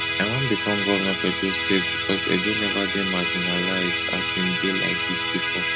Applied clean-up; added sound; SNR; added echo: none; Musical instrument; -1 dB; none.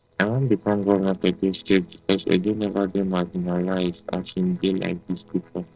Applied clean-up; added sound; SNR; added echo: neural separator model SepFormer DNS4.